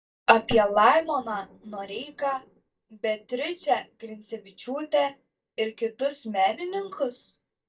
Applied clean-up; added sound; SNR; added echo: neural mask model DeepFilterNet 3.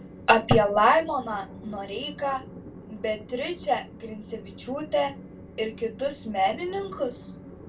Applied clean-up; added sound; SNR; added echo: none; Train; 16 dB; reverberation time 0.2 s.